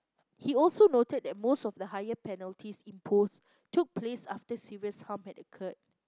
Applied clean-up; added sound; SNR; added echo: none; none; none; none.